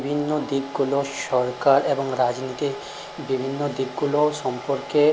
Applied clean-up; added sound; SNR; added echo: none; Domestic sounds, home sounds; 15 dB; none.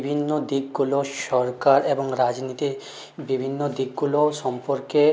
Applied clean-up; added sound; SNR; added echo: none; none; none; none.